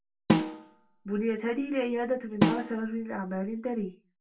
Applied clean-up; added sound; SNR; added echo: none; Snare drum; -3 dB; reverberation time 0.2 s.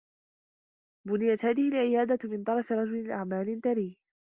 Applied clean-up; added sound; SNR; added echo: none; none; none; none.